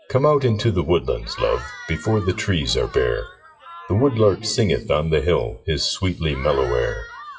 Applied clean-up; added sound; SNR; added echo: classical method WPE with log-MMSE.